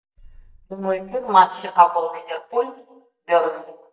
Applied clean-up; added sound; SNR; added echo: neural mask model DeepFilterNet 3.